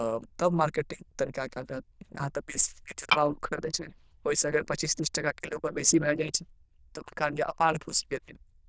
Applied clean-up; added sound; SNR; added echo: neural diffusion model UNIVERSE++.